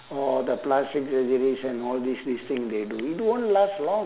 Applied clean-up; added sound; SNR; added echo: none; none; none; none.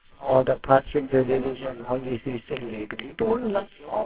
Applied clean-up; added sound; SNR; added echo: neural separator model SepFormer WHAMR!.